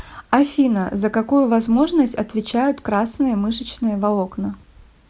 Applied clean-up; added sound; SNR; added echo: none; none; none; none.